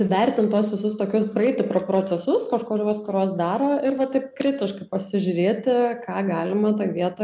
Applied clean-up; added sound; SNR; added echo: none; none; none; none.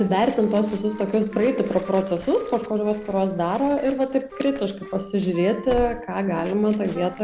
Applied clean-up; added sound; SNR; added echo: none; Wind instrument, woodwind instrument + Tearing; 16 dB; none.